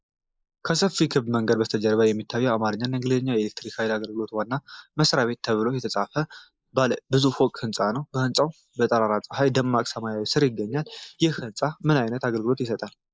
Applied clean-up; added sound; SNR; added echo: neural mask model Resemble Enhance denoiser.